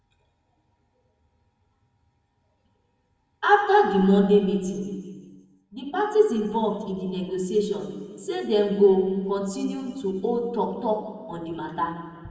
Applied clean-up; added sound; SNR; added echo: none; none; none; reverberation time 1.6 s.